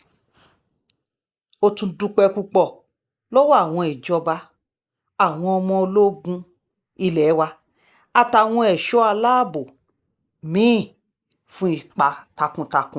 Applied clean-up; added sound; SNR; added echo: neural mask model Resemble Enhance denoiser.